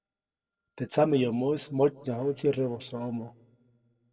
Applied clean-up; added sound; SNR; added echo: neural separator model SepFormer DNS4.